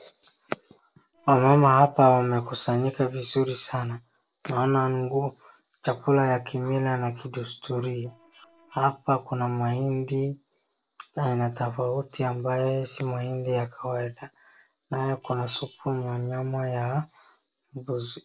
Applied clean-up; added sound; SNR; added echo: neural separator model SepFormer DNS4.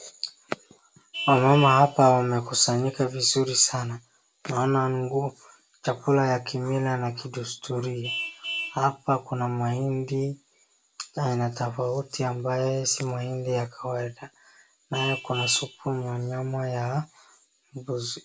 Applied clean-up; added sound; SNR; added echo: none; Vehicle horn, car horn, honking; 15 dB; none.